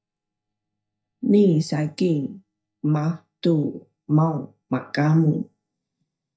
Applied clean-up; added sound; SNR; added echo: neural mask model DeepFilterNet 3.